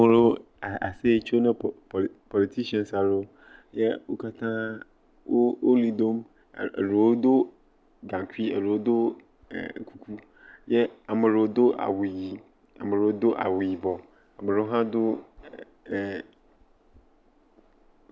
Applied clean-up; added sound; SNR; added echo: none; none; none; none.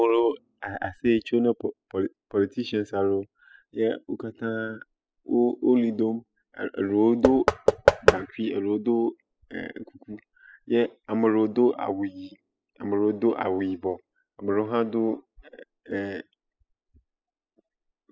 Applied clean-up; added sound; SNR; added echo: classical method spectral subtraction.